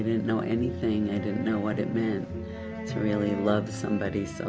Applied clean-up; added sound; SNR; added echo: none; Wind instrument, woodwind instrument; 16 dB; none.